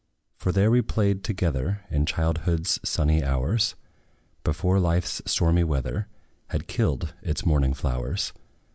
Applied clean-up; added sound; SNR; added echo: none; none; none; none.